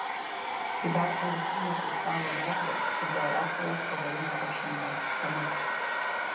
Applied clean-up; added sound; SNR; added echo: none; Domestic sounds, home sounds; -5 dB; reverberation time 0.6 s.